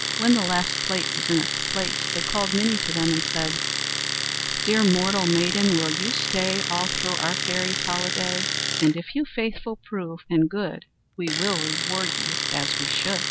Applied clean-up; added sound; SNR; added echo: none; Domestic sounds, home sounds; 1 dB; none.